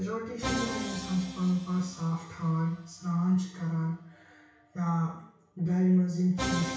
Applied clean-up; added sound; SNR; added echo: none; Musical instrument; 10 dB; reverberation time 0.6 s.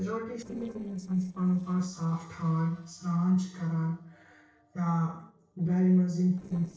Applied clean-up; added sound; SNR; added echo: neural separator model SepFormer DNS4.